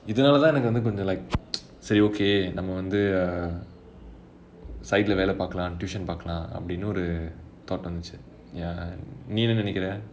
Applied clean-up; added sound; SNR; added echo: none; none; none; none.